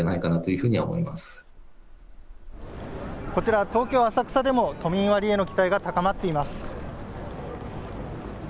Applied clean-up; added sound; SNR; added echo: none; Cricket; 16 dB; none.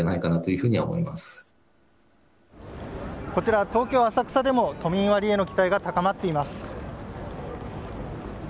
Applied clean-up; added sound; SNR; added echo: none; none; none; none.